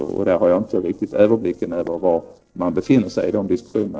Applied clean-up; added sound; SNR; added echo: neural separator model SepFormer DNS4.